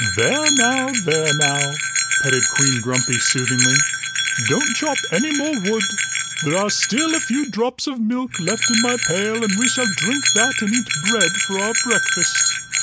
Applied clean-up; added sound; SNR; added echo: none; Bell; -2 dB; none.